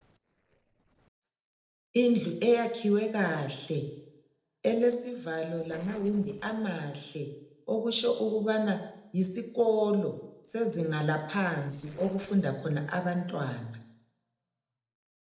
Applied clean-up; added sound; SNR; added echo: neural separator model SepFormer DNS4.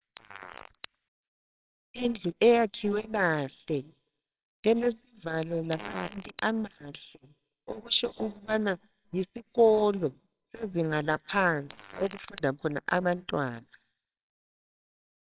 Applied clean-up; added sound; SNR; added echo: neural separator model SepFormer WHAMR!.